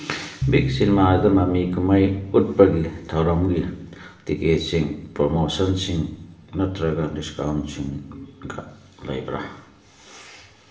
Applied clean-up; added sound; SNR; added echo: none; Piano; 9 dB; reverberation time 0.7 s.